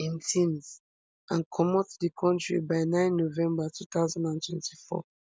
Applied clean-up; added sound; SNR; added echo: none; none; none; none.